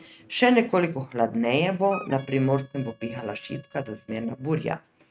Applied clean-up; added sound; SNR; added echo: neural mask model RNNoise.